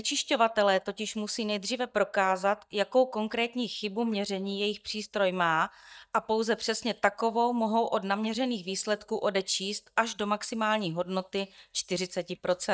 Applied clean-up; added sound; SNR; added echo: neural mask model DeepFilterNet 3.